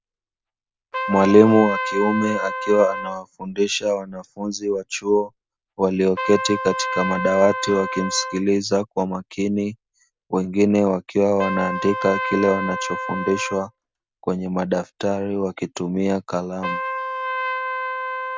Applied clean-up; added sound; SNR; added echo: none; Trumpet; 8 dB; none.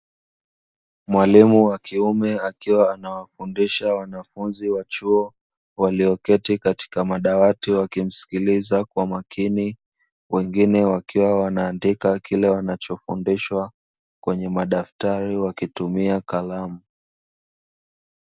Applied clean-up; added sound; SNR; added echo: none; none; none; none.